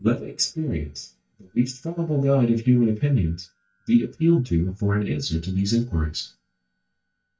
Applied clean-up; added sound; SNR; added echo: neural mask model DeepFilterNet 3.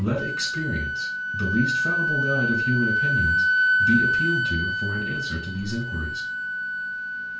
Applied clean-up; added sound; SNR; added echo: none; Wind instrument, woodwind instrument; -4 dB; reverberation time 0.3 s.